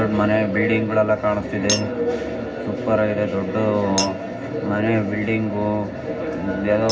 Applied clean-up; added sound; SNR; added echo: none; Chink, clink; 14 dB; reverberation time 0.4 s.